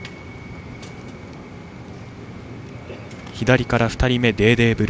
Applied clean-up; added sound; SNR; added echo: none; none; none; none.